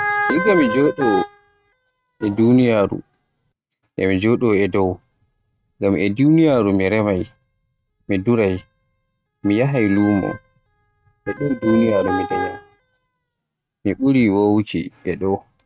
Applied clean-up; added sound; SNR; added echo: neural mask model RNNoise.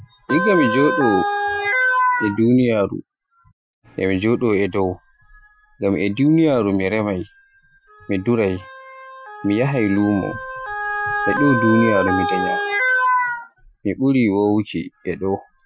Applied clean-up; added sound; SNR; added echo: classical method Wiener filter.